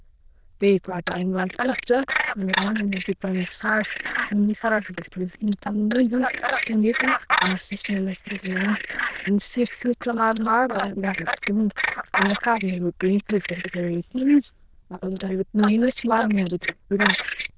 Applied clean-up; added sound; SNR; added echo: neural diffusion model UNIVERSE++.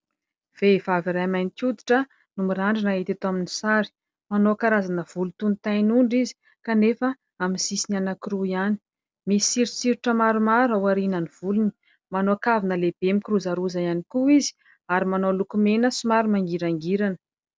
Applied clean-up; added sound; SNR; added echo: none; none; none; none.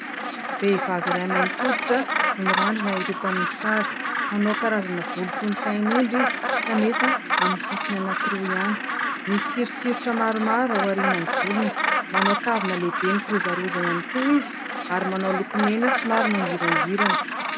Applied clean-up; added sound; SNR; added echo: none; Gull, seagull; 0 dB; none.